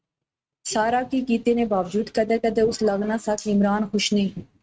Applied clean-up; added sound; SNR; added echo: neural mask model RNNoise.